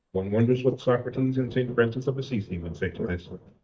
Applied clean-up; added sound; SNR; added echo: neural mask model DeepFilterNet 3.